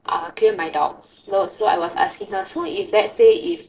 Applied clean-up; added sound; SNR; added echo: neural separator model SepFormer DNS4.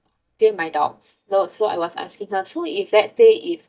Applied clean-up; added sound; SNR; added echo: neural mask model DeepFilterNet 3.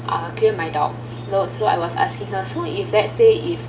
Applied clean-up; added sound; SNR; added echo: none; Engine; 11 dB; reverberation time 1.9 s.